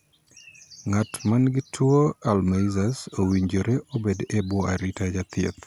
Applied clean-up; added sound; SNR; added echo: none; none; none; none.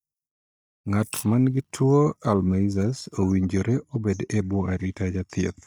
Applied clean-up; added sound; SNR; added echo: neural mask model DeepFilterNet 3.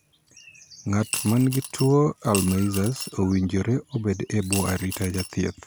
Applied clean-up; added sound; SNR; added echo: none; Coin (dropping) / Glass; 11 dB; none.